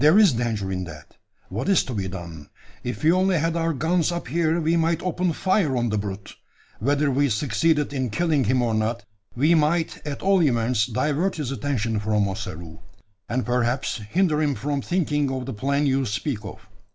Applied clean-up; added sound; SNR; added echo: none; none; none; none.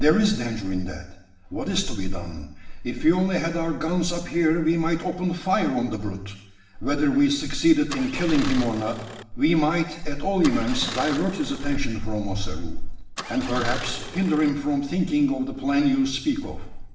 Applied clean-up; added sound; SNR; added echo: none; Engine starting; 13 dB; reverberation time 0.8 s.